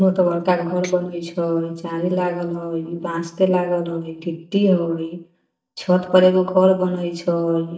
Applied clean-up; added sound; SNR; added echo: neural mask model DeepFilterNet 3.